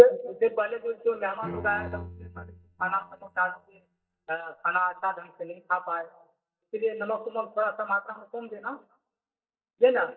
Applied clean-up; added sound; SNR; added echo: neural mask model DeepFilterNet 3.